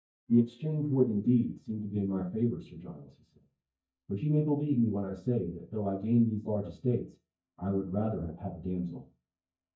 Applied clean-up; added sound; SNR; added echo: neural mask model DeepFilterNet 3.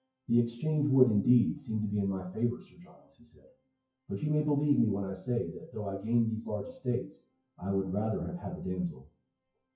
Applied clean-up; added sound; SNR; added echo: classical method WPE with log-MMSE.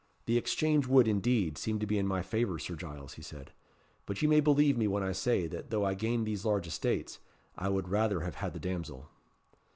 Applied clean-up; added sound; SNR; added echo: none; none; none; none.